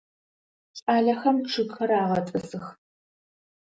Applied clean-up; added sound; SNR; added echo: none; none; none; none.